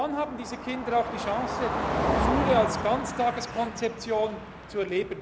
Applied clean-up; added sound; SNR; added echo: none; Car passing by; 2 dB; none.